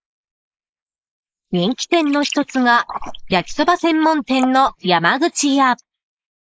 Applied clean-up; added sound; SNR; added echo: neural mask model Resemble Enhance denoiser.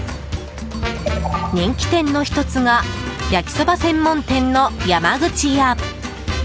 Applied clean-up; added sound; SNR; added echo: none; none; none; none.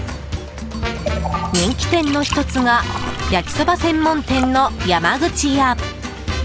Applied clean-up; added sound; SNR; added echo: none; Liquid + Hi-hat; 11 dB; none.